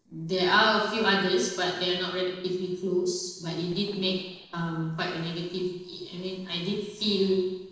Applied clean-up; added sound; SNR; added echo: neural separator model SepFormer DNS4.